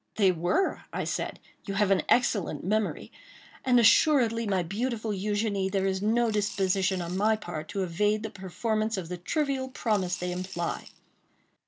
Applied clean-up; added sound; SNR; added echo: none; Coin (dropping) / Glass; 18 dB; none.